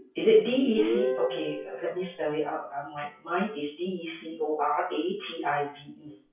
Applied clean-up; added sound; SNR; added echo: classical method WPE with log-MMSE.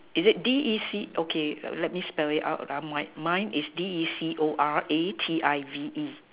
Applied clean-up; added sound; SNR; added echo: none; none; none; none.